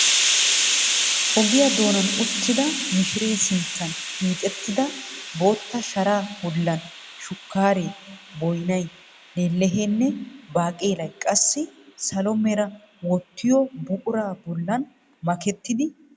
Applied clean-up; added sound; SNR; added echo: none; Hiss; 4 dB; none.